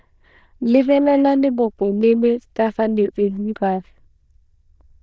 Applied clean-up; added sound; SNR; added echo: neural diffusion model UNIVERSE++.